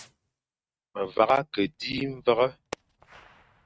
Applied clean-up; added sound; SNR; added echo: neural mask model RNNoise.